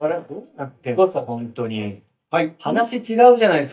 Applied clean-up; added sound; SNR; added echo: neural mask model DeepFilterNet 3.